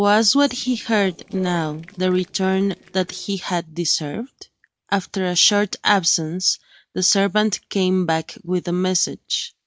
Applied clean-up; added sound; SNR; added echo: neural separator model SepFormer DNS4.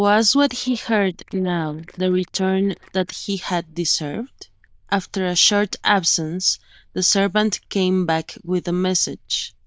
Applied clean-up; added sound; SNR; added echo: neural diffusion model UNIVERSE++.